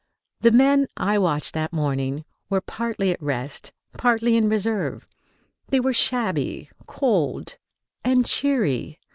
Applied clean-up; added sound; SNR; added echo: none; none; none; none.